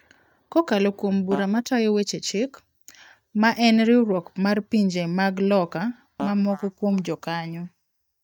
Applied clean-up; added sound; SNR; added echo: neural mask model DeepFilterNet 3.